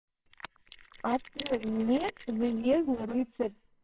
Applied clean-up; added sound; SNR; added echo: neural separator model SepFormer WHAMR!.